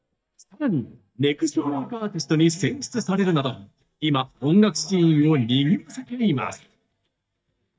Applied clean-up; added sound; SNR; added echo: neural mask model DeepFilterNet 3.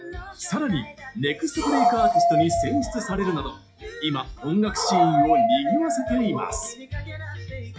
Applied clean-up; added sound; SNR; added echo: classical method WPE with log-MMSE.